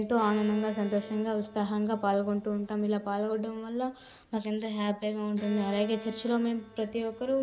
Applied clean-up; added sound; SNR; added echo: none; Bowed string instrument; 19 dB; none.